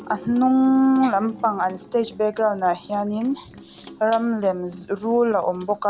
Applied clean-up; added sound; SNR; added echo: none; Sink (filling or washing) / Water tap, faucet; 20 dB; none.